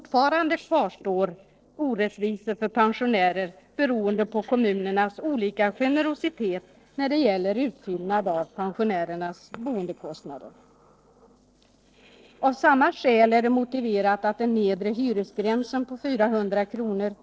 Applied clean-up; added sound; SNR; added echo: neural separator model SepFormer DNS4.